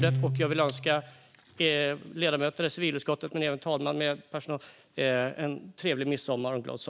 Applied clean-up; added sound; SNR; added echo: none; Guitar; 9 dB; none.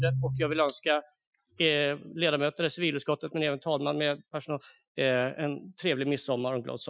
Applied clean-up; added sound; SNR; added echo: classical method Wiener filter.